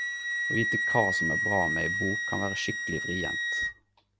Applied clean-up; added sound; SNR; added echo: none; Wind instrument, woodwind instrument; -3 dB; none.